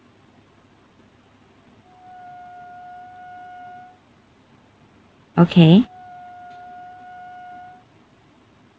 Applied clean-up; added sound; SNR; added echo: none; Wind instrument, woodwind instrument; 19 dB; none.